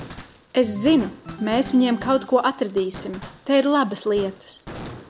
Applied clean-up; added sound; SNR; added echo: none; Organ + Fireworks; 15 dB; none.